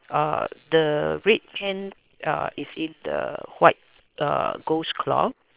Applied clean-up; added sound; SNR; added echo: neural separator model SepFormer WHAM!.